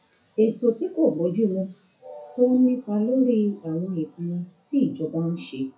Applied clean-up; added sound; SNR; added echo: classical method WPE with log-MMSE.